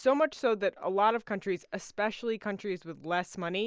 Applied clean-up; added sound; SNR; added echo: none; none; none; none.